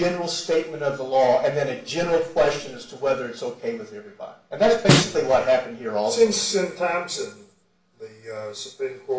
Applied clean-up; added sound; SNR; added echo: none; Snare drum; -1 dB; reverberation time 0.5 s.